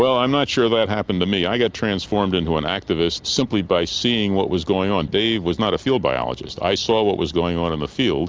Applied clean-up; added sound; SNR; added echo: none; none; none; none.